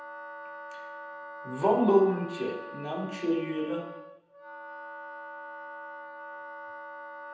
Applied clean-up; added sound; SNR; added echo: none; Wind instrument, woodwind instrument; 11 dB; reverberation time 0.9 s.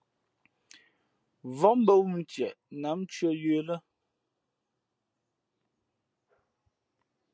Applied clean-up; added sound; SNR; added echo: none; none; none; none.